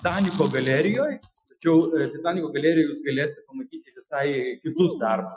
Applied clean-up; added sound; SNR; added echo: classical method Wiener filter.